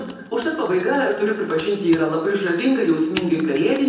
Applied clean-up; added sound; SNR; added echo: none; Computer keyboard; 20 dB; reverberation time 0.9 s.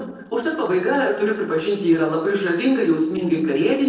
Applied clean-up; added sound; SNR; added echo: neural separator model SepFormer DNS4.